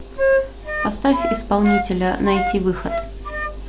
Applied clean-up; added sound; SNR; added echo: none; Wind instrument, woodwind instrument; 3 dB; none.